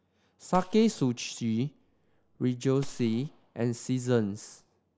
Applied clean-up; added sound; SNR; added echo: none; Gunshot, gunfire; 17 dB; none.